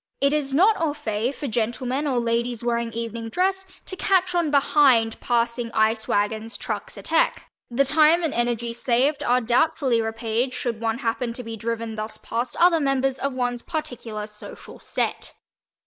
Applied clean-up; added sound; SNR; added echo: neural mask model Resemble Enhance denoiser.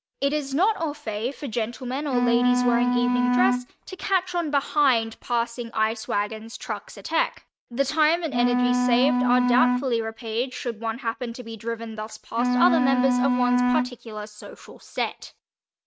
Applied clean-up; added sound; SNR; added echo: neural mask model RNNoise.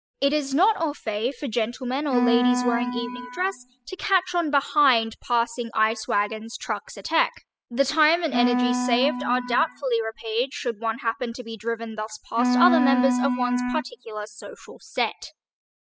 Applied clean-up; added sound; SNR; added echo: classical method spectral subtraction.